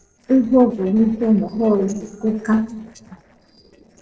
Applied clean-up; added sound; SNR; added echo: neural separator model SepFormer DNS4.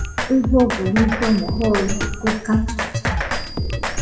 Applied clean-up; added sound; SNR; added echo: none; Drum kit; 2 dB; reverberation time 1.7 s.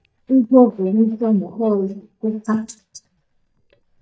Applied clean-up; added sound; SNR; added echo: neural mask model DeepFilterNet 3.